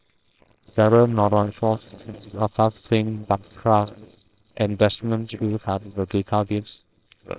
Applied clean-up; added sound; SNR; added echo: neural separator model SepFormer WHAMR!.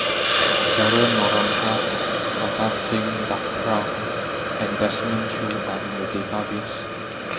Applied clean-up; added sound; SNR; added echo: none; Hiss; -3 dB; reverberation time 2.3 s.